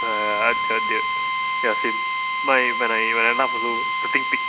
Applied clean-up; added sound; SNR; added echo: none; Drill; -1 dB; none.